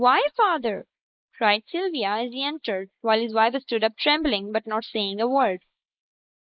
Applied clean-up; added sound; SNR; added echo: neural mask model Resemble Enhance denoiser.